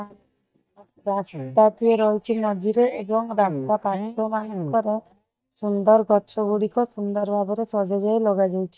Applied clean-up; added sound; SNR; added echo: neural mask model DeepFilterNet 3.